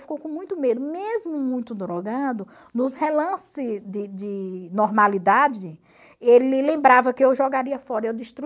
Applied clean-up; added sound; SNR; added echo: none; none; none; none.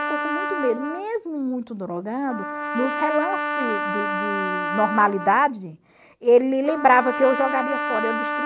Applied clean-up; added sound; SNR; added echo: none; Trumpet; 5 dB; none.